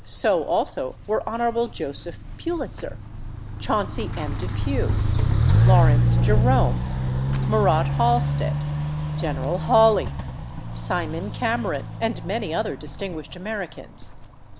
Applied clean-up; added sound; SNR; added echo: none; Walk, footsteps; -2 dB; none.